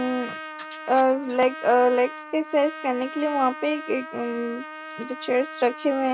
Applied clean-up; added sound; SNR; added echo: none; Trumpet; 13 dB; none.